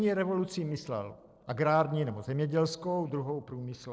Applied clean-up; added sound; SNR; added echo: neural separator model SepFormer DNS4.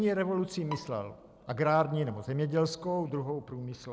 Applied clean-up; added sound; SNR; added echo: none; Bowed string instrument; 18 dB; none.